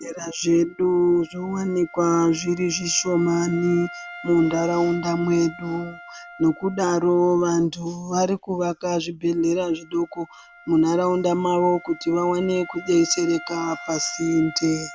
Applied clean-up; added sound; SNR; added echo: none; Wind instrument, woodwind instrument; 19 dB; none.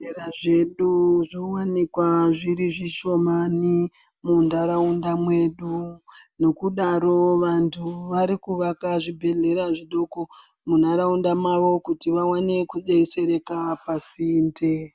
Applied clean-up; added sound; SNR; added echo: none; none; none; none.